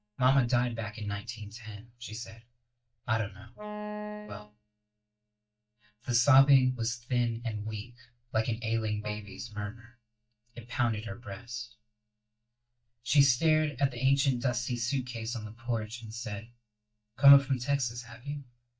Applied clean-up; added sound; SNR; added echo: neural mask model DeepFilterNet 3.